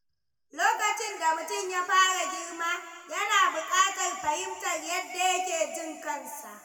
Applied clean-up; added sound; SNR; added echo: none; none; none; reverberation time 1.8 s.